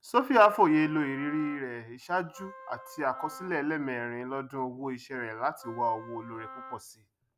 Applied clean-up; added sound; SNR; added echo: none; Wind instrument, woodwind instrument; 18 dB; none.